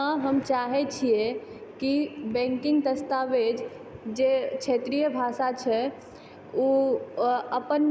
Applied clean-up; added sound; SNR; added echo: none; none; none; none.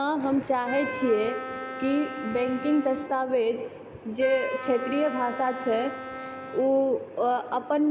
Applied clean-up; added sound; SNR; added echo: none; Wind instrument, woodwind instrument; 10 dB; none.